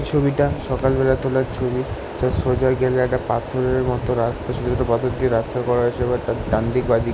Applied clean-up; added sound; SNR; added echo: none; none; none; none.